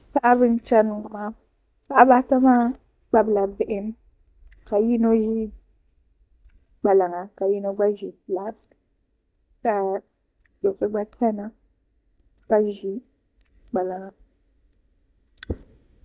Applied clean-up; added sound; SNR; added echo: neural mask model DeepFilterNet 3.